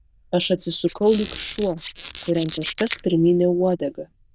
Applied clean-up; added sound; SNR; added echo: neural diffusion model UNIVERSE++.